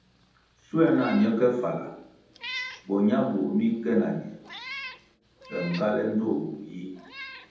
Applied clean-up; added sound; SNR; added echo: none; Meow; 16 dB; reverberation time 0.8 s.